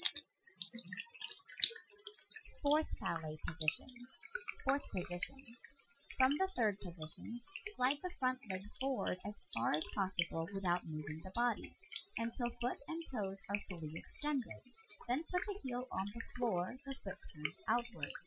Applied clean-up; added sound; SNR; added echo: classical method Wiener filter.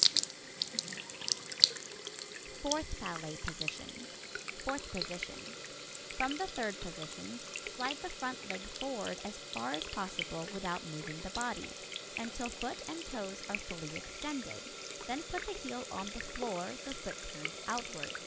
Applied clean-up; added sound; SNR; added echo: none; Sink (filling or washing) / Water tap, faucet; -2 dB; none.